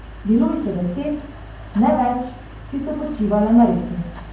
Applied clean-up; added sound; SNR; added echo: none; Mechanical fan; 15 dB; reverberation time 0.9 s.